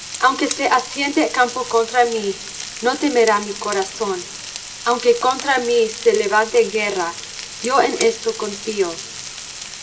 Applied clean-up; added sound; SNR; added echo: none; Frying (food); 12 dB; reverberation time 2.8 s.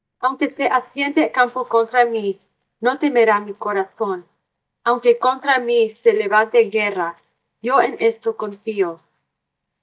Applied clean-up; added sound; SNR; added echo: neural mask model DeepFilterNet 3.